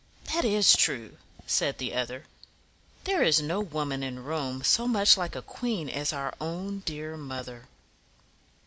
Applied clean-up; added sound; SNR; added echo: none; none; none; none.